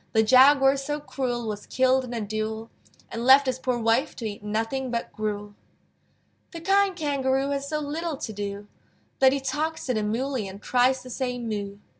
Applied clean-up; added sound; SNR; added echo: none; none; none; none.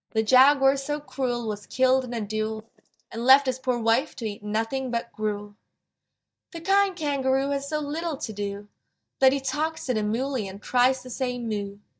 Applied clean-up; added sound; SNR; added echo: neural mask model DeepFilterNet 3.